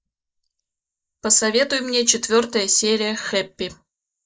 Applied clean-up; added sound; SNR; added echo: neural mask model Resemble Enhance denoiser.